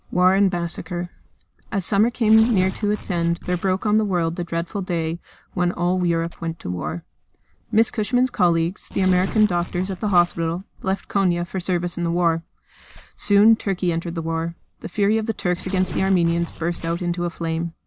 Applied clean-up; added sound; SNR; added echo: none; Tearing; 18 dB; none.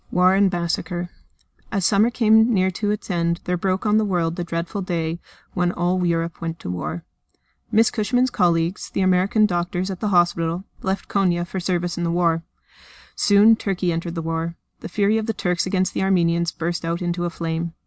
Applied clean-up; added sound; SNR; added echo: none; none; none; none.